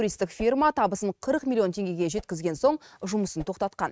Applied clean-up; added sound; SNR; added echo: neural mask model RNNoise.